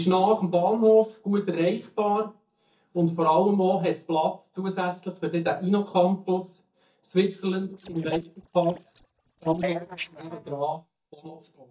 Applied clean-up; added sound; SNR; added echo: neural mask model DeepFilterNet 3.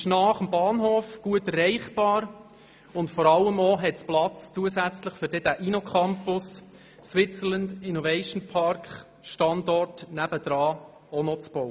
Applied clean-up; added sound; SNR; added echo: none; none; none; none.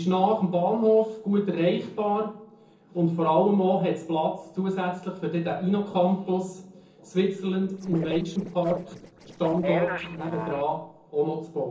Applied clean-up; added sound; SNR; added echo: neural separator model SepFormer DNS4.